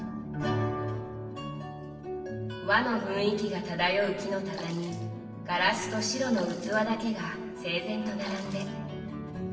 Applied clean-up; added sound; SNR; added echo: none; Sink (filling or washing) / Water / Splash, splatter; 16 dB; reverberation time 1.4 s.